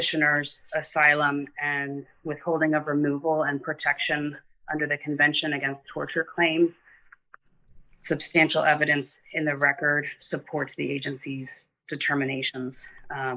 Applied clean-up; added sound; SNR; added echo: neural mask model Resemble Enhance denoiser.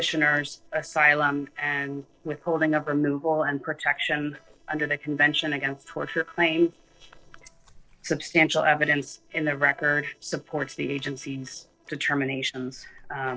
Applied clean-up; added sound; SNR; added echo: neural separator model SepFormer DNS4.